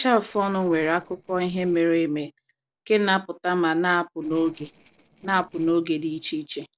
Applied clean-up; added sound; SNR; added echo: neural separator model SepFormer DNS4.